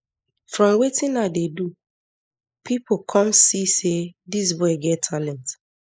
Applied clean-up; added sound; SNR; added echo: neural mask model Resemble Enhance denoiser.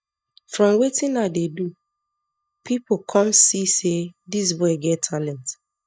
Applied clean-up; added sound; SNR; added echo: neural mask model DeepFilterNet 3.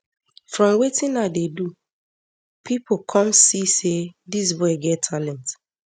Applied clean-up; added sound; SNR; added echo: none; none; none; none.